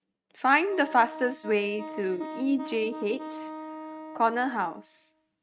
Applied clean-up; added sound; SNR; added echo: neural mask model RNNoise.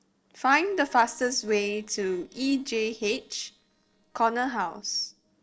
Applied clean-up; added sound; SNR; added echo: neural separator model SepFormer DNS4.